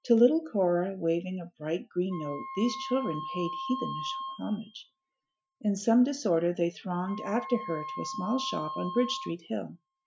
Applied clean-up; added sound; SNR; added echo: classical method Wiener filter.